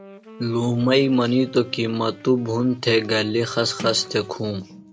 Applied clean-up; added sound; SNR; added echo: none; Wind instrument, woodwind instrument + Sliding door; 18 dB; none.